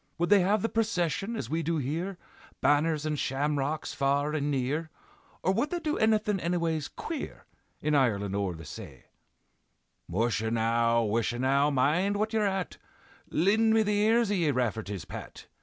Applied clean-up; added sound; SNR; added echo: none; none; none; none.